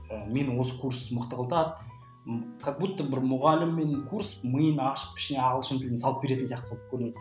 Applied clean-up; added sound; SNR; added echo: none; none; none; none.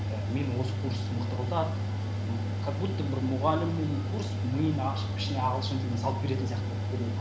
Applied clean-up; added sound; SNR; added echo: none; Mechanical fan; -2 dB; none.